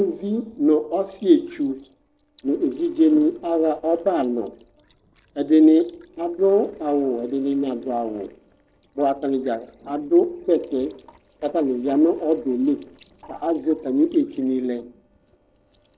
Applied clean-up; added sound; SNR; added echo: neural separator model SepFormer DNS4.